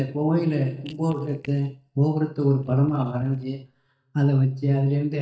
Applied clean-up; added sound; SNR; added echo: neural mask model DeepFilterNet 3.